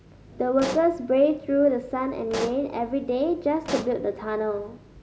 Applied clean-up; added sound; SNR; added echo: none; Explosion; 13 dB; none.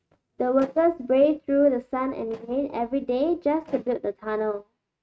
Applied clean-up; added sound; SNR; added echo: neural mask model RNNoise.